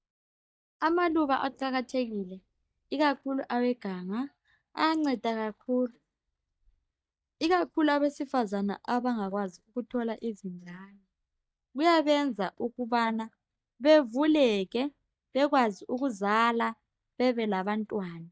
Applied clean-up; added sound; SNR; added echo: neural mask model DeepFilterNet 3.